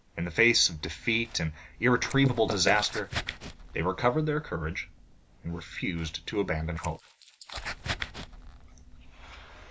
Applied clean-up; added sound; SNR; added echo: neural mask model Resemble Enhance denoiser.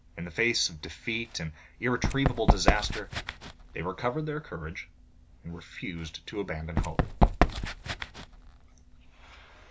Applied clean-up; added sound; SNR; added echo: none; Run; -3 dB; none.